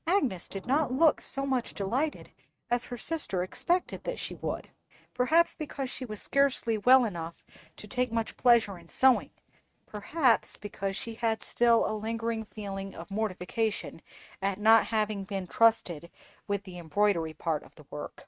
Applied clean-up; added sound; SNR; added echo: neural mask model RNNoise.